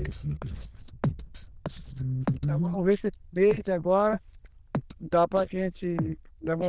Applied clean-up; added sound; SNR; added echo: neural diffusion model UNIVERSE++.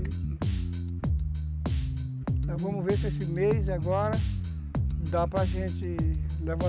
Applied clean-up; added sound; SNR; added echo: none; Bass guitar; -4 dB; none.